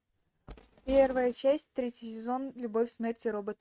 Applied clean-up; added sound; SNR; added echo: neural mask model RNNoise.